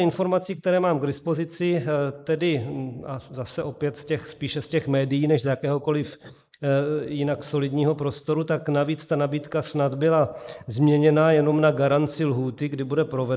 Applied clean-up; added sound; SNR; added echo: neural mask model Resemble Enhance denoiser.